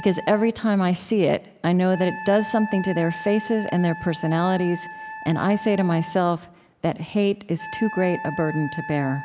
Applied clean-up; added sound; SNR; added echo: none; Wind instrument, woodwind instrument; 14 dB; none.